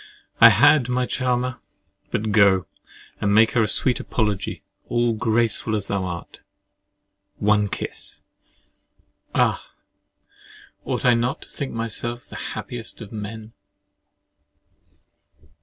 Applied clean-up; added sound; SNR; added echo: none; none; none; none.